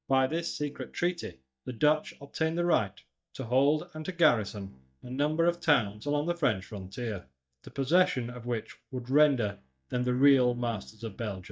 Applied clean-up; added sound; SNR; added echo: neural mask model DeepFilterNet 3.